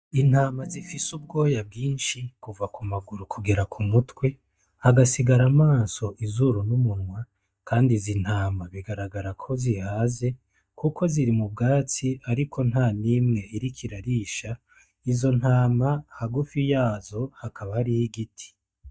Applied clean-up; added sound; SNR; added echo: neural mask model DeepFilterNet 3.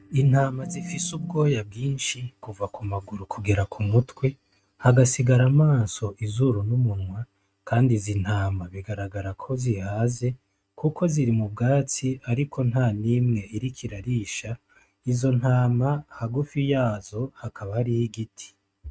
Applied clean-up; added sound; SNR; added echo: neural mask model RNNoise.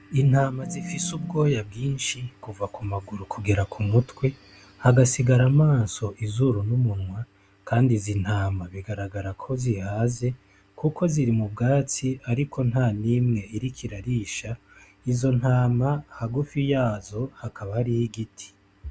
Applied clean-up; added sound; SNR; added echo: none; Organ; 9 dB; none.